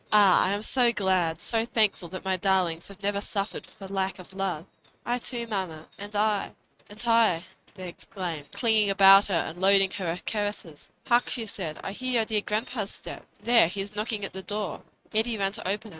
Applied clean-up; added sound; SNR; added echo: neural mask model RNNoise.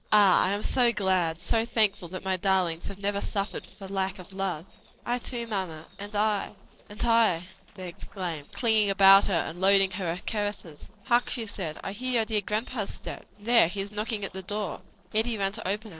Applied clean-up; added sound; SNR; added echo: neural separator model SepFormer DNS4.